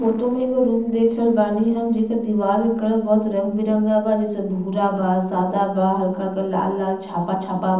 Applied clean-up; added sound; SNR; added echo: neural separator model SepFormer DNS4.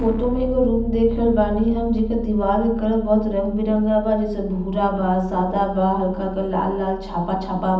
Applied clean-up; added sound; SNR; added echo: none; Keyboard (musical); 11 dB; reverberation time 0.8 s.